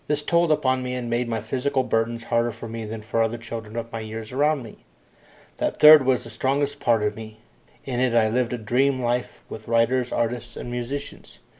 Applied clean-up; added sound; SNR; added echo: none; none; none; none.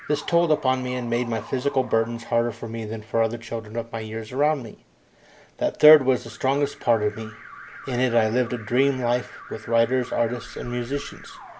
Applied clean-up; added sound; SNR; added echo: none; Alarm; 20 dB; none.